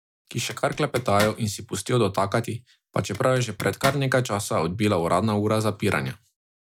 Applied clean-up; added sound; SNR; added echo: none; Zipper (clothing); 12 dB; none.